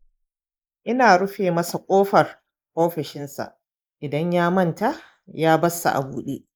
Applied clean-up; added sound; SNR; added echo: neural mask model Resemble Enhance denoiser.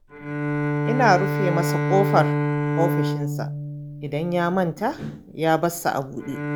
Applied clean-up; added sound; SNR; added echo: none; Bowed string instrument; 1 dB; none.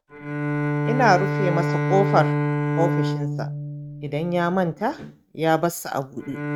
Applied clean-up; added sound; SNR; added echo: neural mask model RNNoise.